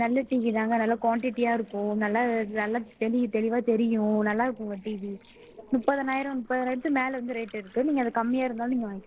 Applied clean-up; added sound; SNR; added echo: neural separator model SepFormer DNS4.